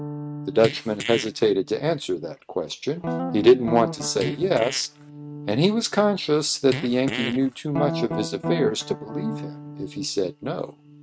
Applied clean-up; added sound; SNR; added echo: neural mask model RNNoise.